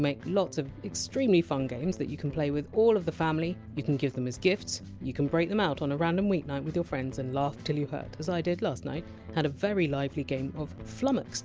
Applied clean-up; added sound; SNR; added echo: none; none; none; none.